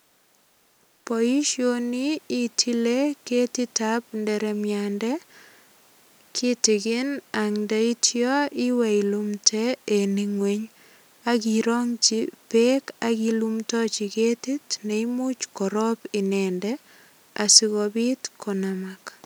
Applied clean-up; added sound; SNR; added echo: none; none; none; none.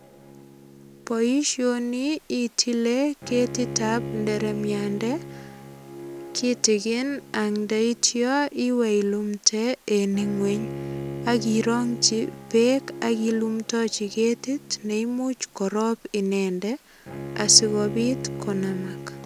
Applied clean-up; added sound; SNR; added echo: none; Bowed string instrument; 12 dB; none.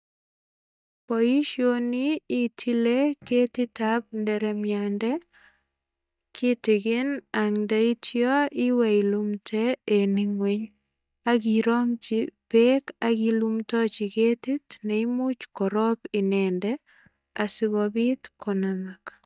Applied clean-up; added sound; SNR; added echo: neural mask model DeepFilterNet 3.